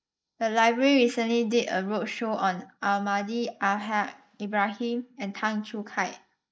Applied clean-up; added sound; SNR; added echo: neural mask model Resemble Enhance denoiser.